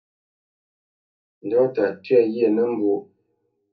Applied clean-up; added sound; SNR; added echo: none; none; none; reverberation time 0.3 s.